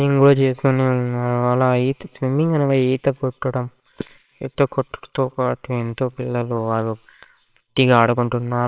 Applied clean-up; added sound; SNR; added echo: neural separator model SepFormer WHAMR!.